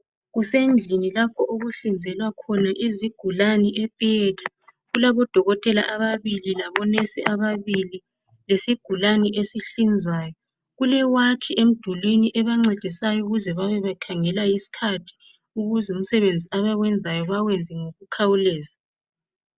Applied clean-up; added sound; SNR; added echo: none; none; none; none.